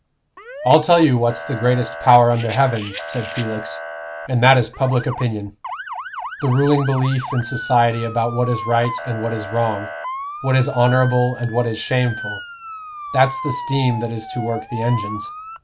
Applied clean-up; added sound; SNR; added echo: none; Motor vehicle (road) / Siren + Rattle; 11 dB; none.